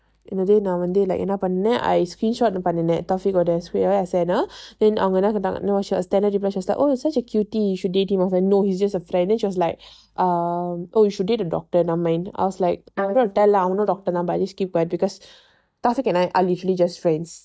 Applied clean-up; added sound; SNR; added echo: neural mask model DeepFilterNet 3.